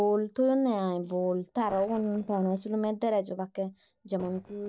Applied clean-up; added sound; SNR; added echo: neural separator model SepFormer DNS4.